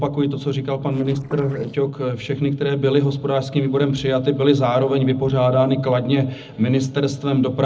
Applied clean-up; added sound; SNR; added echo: neural separator model SepFormer DNS4.